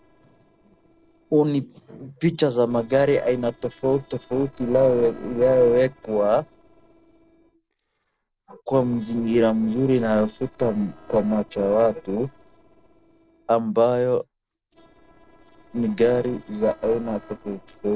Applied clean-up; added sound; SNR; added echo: neural separator model SepFormer DNS4.